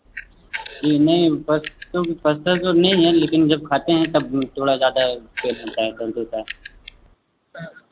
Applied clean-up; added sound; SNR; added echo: none; Camera; 17 dB; none.